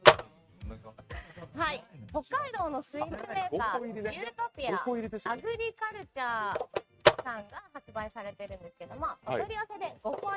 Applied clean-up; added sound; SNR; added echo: neural mask model RNNoise.